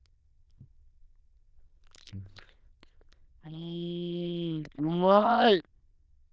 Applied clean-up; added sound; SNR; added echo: neural diffusion model UNIVERSE++.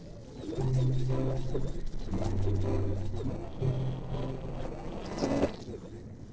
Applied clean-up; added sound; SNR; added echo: neural separator model SepFormer DNS4.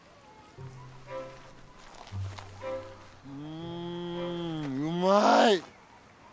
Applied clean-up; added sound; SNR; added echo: none; none; none; none.